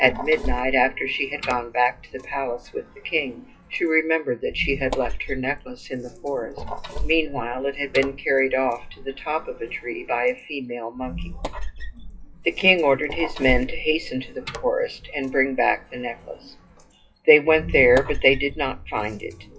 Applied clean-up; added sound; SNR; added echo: classical method WPE with log-MMSE.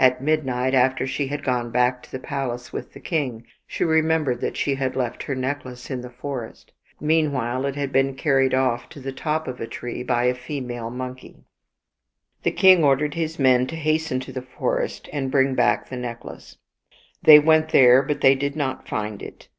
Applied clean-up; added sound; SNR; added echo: none; none; none; none.